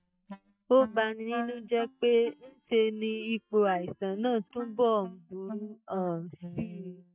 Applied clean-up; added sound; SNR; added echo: neural mask model DeepFilterNet 3.